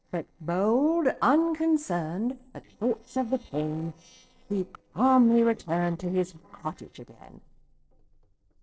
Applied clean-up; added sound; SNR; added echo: neural separator model SepFormer DNS4.